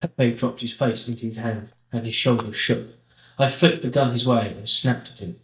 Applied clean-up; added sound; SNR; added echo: neural mask model DeepFilterNet 3.